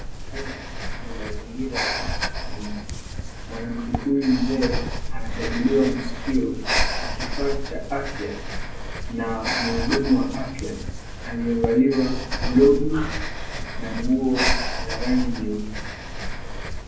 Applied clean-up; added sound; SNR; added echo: none; Breathing; 1 dB; reverberation time 0.6 s.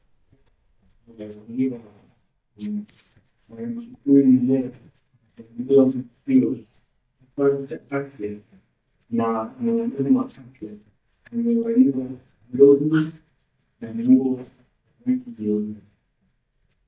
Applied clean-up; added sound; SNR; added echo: neural mask model DeepFilterNet 3.